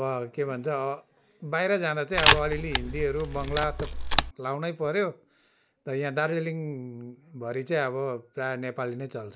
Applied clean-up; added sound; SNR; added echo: none; Camera; -4 dB; none.